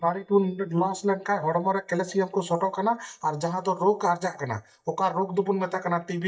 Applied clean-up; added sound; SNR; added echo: neural mask model DeepFilterNet 3.